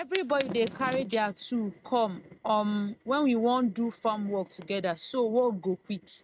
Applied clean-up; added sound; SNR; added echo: neural mask model RNNoise.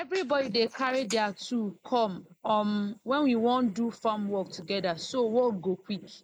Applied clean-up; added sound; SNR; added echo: neural mask model Resemble Enhance denoiser.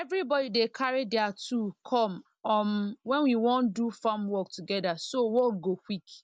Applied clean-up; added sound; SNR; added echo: none; none; none; none.